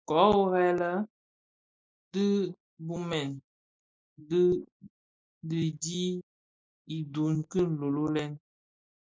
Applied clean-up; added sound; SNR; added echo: neural mask model Resemble Enhance denoiser.